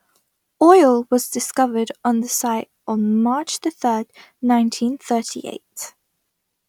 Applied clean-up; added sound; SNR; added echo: none; none; none; none.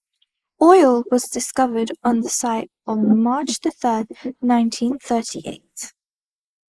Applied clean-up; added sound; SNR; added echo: neural mask model Resemble Enhance denoiser.